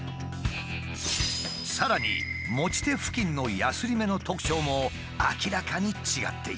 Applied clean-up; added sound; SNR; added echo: none; none; none; none.